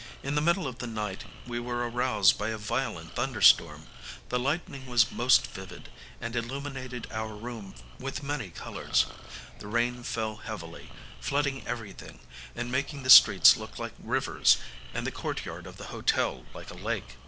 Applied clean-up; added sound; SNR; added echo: none; Breathing; 15 dB; none.